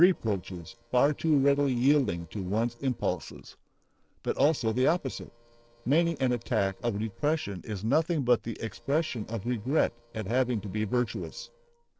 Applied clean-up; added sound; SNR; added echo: neural separator model SepFormer DNS4.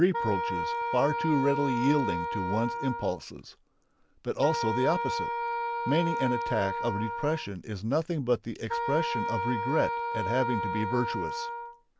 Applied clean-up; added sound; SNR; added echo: none; Wind instrument, woodwind instrument; 2 dB; none.